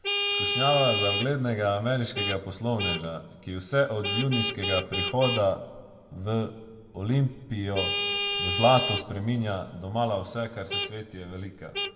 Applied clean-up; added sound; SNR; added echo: none; Vehicle horn, car horn, honking; 4 dB; reverberation time 1.5 s.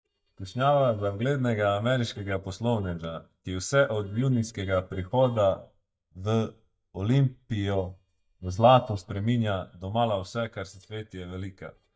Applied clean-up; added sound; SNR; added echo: neural mask model DeepFilterNet 3.